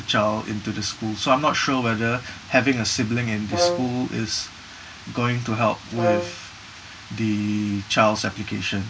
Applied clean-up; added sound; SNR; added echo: none; Brass instrument; 4 dB; none.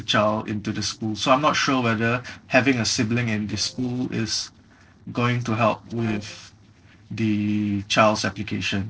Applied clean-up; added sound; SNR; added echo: neural separator model SepFormer DNS4.